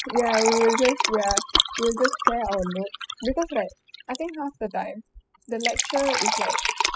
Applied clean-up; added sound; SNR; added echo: classical method spectral subtraction.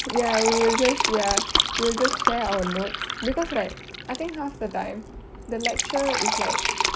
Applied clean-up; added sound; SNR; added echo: none; Fill (with liquid); 1 dB; none.